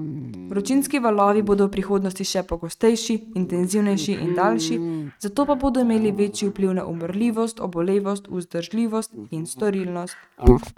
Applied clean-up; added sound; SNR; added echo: neural mask model RNNoise.